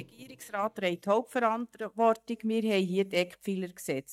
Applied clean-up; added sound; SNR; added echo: neural mask model DeepFilterNet 3.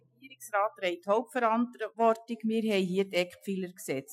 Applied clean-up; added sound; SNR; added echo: classical method Wiener filter.